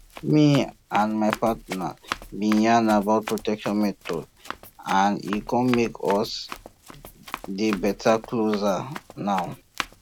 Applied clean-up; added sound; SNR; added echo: none; Run; 14 dB; none.